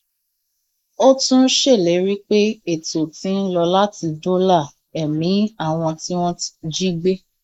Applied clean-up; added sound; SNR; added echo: neural mask model Resemble Enhance denoiser.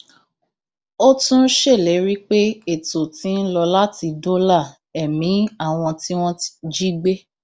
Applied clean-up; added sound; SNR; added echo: none; none; none; none.